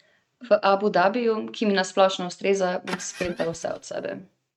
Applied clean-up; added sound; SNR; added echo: neural mask model RNNoise.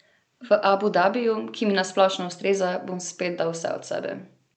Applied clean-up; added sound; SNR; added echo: none; none; none; none.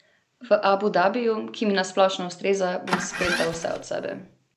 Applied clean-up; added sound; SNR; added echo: none; Engine starting; 6 dB; none.